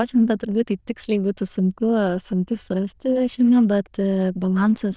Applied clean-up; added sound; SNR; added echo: neural diffusion model UNIVERSE++.